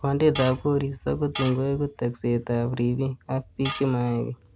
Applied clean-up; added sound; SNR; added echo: none; Tools; 11 dB; none.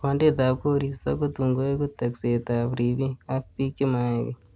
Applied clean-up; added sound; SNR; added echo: none; none; none; none.